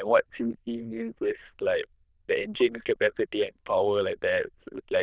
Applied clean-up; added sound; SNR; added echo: neural diffusion model UNIVERSE++.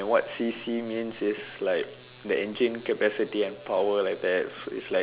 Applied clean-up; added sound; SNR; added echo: none; none; none; none.